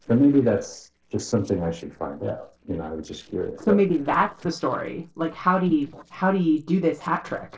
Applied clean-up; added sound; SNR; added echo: neural separator model SepFormer DNS4.